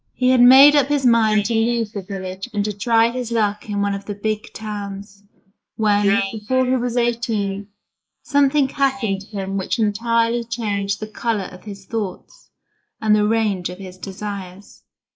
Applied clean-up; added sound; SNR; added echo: neural mask model Resemble Enhance denoiser.